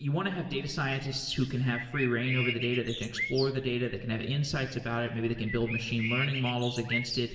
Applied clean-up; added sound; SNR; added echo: none; Bird; 6 dB; reverberation time 1.1 s.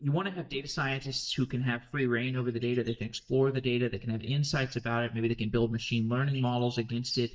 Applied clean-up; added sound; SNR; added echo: neural mask model DeepFilterNet 3.